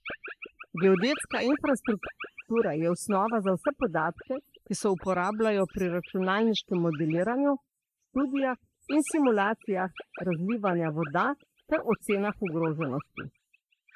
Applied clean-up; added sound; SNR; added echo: neural mask model Resemble Enhance denoiser.